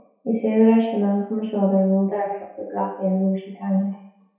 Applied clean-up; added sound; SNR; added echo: none; none; none; reverberation time 0.7 s.